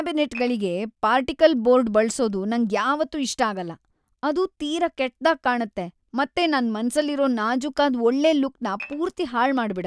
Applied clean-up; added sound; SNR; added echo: none; Dishes, pots, and pans / Glass; 16 dB; none.